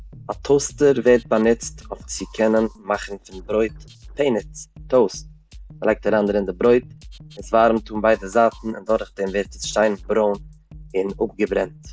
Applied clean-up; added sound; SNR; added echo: none; Drum kit; 20 dB; none.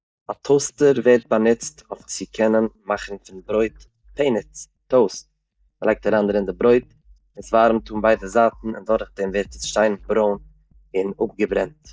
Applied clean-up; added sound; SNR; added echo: neural mask model DeepFilterNet 3.